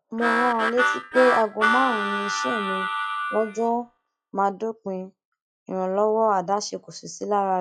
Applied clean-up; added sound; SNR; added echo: classical method log-MMSE.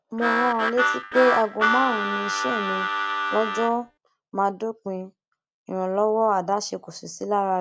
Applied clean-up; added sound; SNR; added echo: none; Harmonica; 0 dB; none.